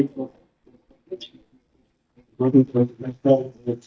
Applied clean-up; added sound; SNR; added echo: neural mask model DeepFilterNet 3.